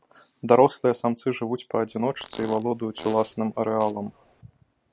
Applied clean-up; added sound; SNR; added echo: none; Fart; 19 dB; none.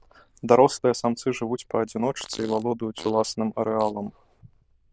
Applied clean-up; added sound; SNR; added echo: neural diffusion model UNIVERSE++.